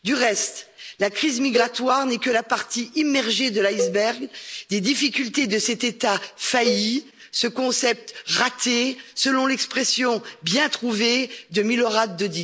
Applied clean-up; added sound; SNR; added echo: none; Cowbell; 9 dB; none.